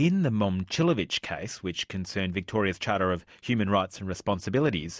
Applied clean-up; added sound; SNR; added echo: none; none; none; none.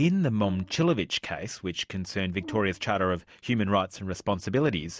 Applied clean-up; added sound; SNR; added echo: none; Brass instrument; 18 dB; none.